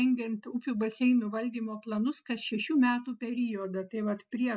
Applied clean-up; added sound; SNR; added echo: none; none; none; none.